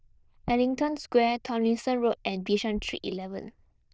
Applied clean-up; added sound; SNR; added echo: neural diffusion model UNIVERSE++.